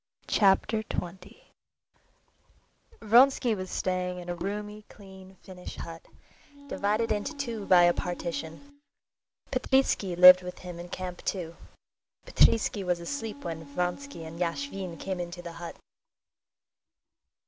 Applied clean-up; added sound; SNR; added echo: none; Wind instrument, woodwind instrument; 17 dB; none.